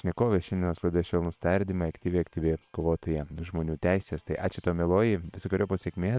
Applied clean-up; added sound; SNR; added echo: neural separator model SepFormer WHAM!.